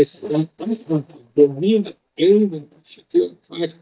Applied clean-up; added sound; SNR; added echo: neural mask model DeepFilterNet 3.